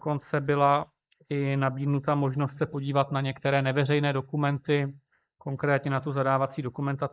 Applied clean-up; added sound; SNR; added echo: neural mask model Resemble Enhance denoiser.